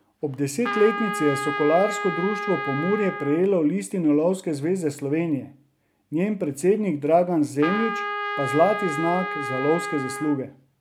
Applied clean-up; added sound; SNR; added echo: none; Trumpet; 6 dB; none.